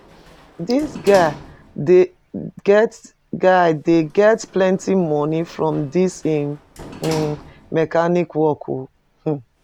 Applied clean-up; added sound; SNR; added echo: none; Sliding door; 20 dB; none.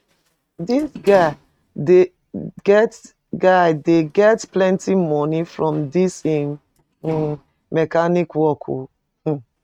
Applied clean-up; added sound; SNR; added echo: neural mask model RNNoise.